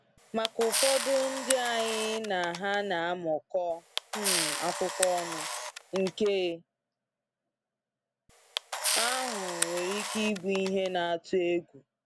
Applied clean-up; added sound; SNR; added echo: none; Camera; 1 dB; none.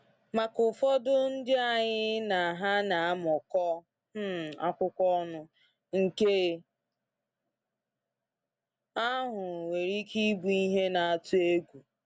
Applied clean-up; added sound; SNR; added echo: none; none; none; none.